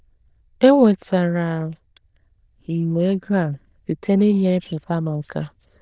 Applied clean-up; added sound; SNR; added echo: neural diffusion model UNIVERSE++.